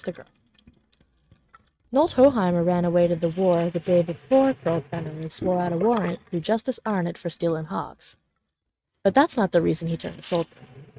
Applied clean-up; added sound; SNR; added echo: neural mask model RNNoise.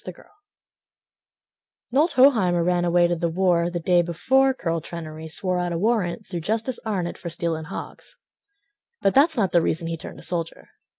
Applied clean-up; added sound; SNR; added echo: none; none; none; none.